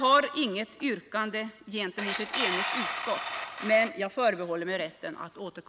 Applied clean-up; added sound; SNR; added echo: none; Tools; 5 dB; none.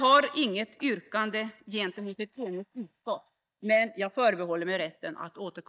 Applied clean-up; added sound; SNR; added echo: neural mask model DeepFilterNet 3.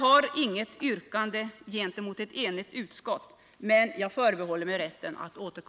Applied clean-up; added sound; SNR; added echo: none; none; none; none.